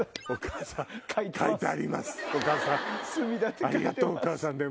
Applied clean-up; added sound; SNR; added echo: none; none; none; none.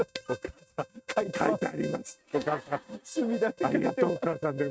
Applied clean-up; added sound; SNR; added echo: neural mask model RNNoise.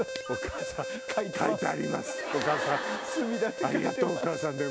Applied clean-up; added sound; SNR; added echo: none; Alarm; 7 dB; none.